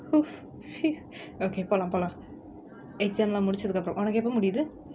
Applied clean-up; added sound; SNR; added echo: none; none; none; none.